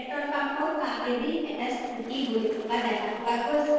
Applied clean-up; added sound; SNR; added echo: neural separator model SepFormer DNS4.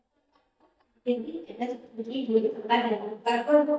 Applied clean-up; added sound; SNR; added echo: neural mask model DeepFilterNet 3.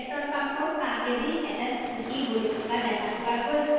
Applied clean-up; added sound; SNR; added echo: none; Waves, surf; 15 dB; reverberation time 2.1 s.